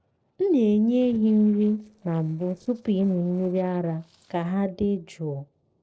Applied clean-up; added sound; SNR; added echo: neural separator model SepFormer DNS4.